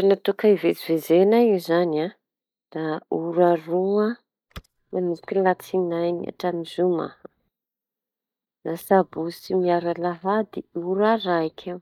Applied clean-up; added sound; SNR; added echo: neural mask model DeepFilterNet 3.